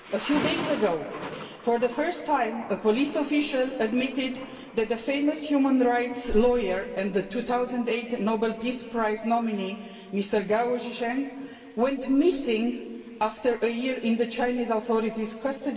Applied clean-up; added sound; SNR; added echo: none; Thunder; 17 dB; reverberation time 2.2 s.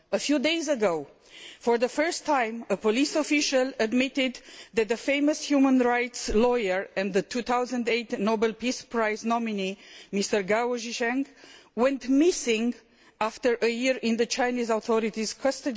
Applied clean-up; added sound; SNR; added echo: none; none; none; none.